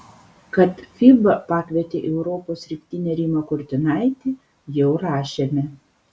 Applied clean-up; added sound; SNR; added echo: none; none; none; none.